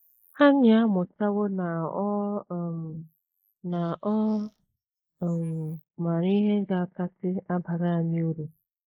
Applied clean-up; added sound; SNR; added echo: neural mask model Resemble Enhance denoiser.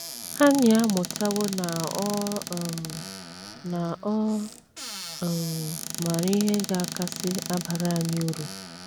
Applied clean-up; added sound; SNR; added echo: none; Squeak / Cupboard open or close; 9 dB; none.